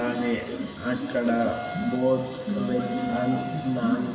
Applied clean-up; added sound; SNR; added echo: none; Wind instrument, woodwind instrument; 11 dB; reverberation time 2.1 s.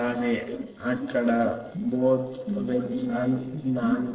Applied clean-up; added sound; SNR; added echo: neural separator model SepFormer DNS4.